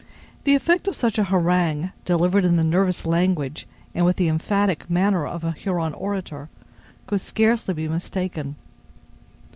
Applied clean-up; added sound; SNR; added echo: none; none; none; none.